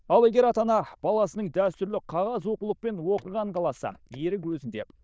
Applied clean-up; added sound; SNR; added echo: neural diffusion model UNIVERSE++.